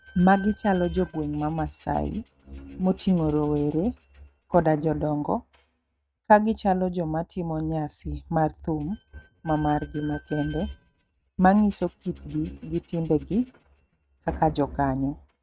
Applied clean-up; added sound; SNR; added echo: neural mask model RNNoise.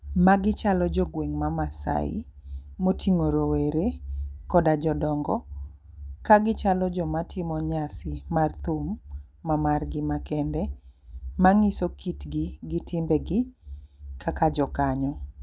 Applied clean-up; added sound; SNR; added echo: none; none; none; none.